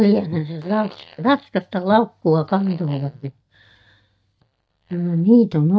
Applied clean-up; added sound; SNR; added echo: neural mask model DeepFilterNet 3.